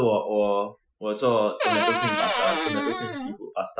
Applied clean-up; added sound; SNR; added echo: classical method Wiener filter.